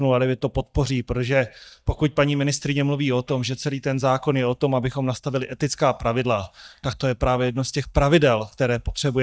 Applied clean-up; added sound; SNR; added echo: neural mask model DeepFilterNet 3.